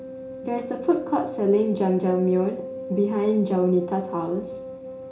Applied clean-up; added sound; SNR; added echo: none; Wind instrument, woodwind instrument; 10 dB; reverberation time 0.4 s.